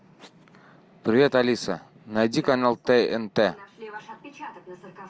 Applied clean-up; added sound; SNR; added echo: none; none; none; none.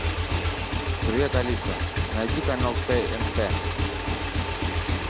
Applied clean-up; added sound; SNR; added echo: none; Motorcycle / Engine; -5 dB; none.